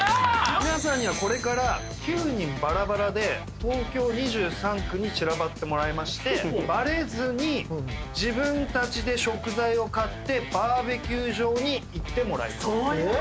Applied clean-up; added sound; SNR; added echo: none; none; none; none.